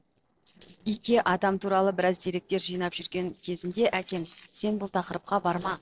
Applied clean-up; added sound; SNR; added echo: neural separator model SepFormer DNS4.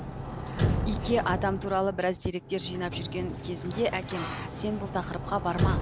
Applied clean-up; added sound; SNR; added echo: none; Sliding door; 1 dB; none.